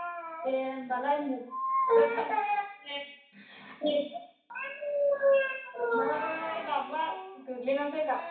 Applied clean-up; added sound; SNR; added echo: none; none; none; reverberation time 0.6 s.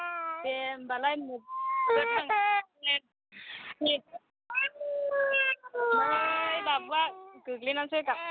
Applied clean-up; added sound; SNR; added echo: none; none; none; none.